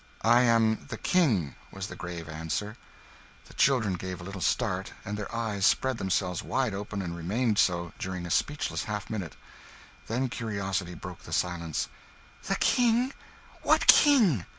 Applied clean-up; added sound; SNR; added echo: none; none; none; none.